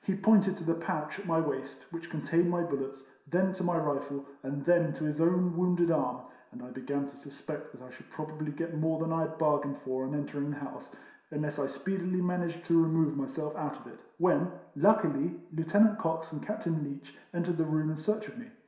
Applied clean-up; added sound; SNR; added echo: none; none; none; reverberation time 0.7 s.